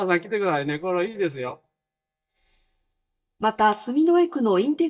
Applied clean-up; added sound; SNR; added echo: neural mask model DeepFilterNet 3.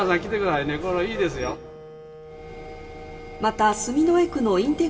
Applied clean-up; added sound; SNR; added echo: none; Wind instrument, woodwind instrument; 18 dB; reverberation time 1.4 s.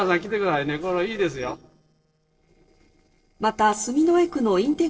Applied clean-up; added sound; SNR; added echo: neural separator model SepFormer DNS4.